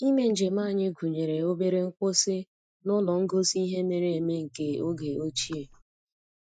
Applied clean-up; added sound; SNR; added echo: neural mask model Resemble Enhance denoiser.